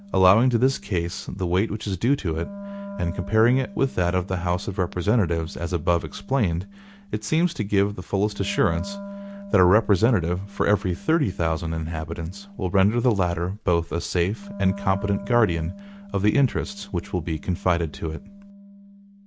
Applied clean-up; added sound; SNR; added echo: none; Wind instrument, woodwind instrument; 17 dB; none.